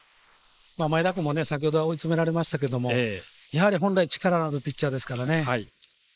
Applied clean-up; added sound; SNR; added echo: neural mask model Resemble Enhance denoiser.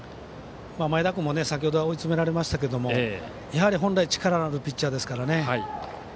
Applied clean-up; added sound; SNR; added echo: none; none; none; none.